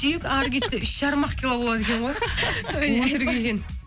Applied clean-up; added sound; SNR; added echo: none; none; none; none.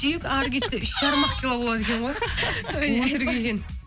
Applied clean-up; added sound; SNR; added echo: none; Squeak; -3 dB; none.